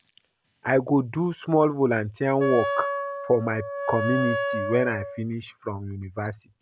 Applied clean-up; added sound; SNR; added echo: none; Wind instrument, woodwind instrument; 4 dB; none.